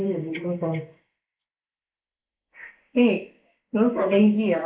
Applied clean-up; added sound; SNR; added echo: neural mask model Resemble Enhance denoiser.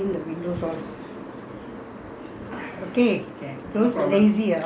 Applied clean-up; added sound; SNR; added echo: none; none; none; none.